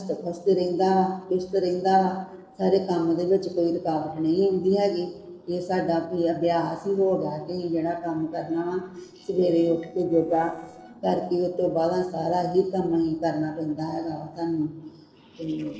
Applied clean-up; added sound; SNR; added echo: neural separator model SepFormer DNS4.